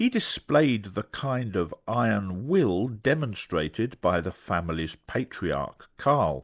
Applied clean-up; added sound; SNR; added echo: none; none; none; none.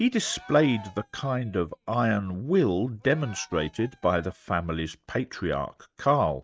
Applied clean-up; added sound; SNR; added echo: neural mask model RNNoise.